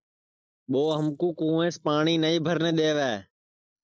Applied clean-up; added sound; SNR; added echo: neural mask model DeepFilterNet 3.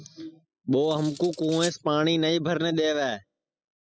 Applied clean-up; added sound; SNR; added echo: classical method spectral subtraction.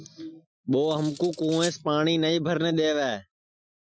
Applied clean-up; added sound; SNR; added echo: classical method Wiener filter.